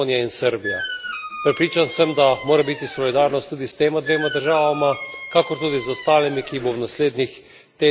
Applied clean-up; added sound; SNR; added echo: none; Squeak; 11 dB; none.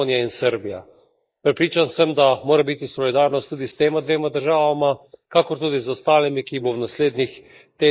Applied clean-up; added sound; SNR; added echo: neural mask model Resemble Enhance denoiser.